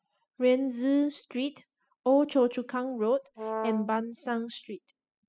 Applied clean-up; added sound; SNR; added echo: classical method spectral subtraction.